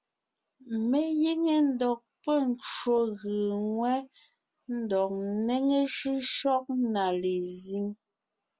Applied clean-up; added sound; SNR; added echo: none; none; none; none.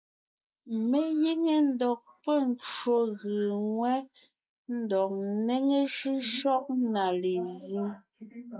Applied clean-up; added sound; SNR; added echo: neural mask model Resemble Enhance denoiser.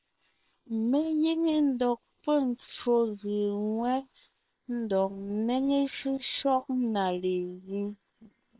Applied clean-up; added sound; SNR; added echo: neural separator model SepFormer WHAM!.